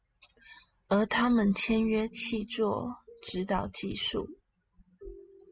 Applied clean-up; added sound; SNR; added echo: none; none; none; none.